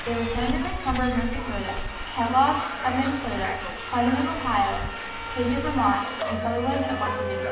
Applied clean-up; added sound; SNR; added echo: none; Subway, metro, underground; 5 dB; reverberation time 1.0 s.